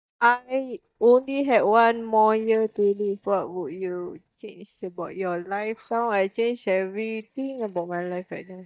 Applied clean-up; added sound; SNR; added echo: neural mask model DeepFilterNet 3.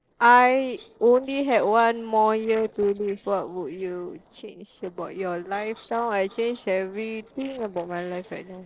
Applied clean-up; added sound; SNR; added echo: neural separator model SepFormer DNS4.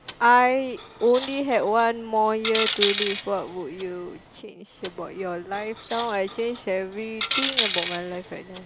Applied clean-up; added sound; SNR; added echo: none; Coin (dropping); 4 dB; none.